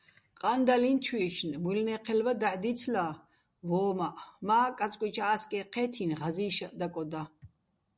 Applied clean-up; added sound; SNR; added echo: none; none; none; none.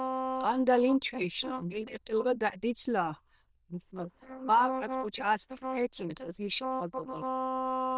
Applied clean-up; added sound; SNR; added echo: neural diffusion model UNIVERSE++.